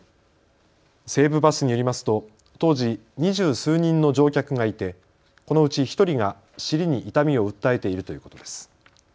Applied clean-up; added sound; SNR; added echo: none; none; none; none.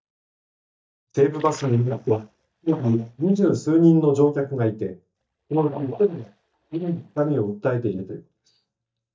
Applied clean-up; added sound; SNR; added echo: neural mask model DeepFilterNet 3.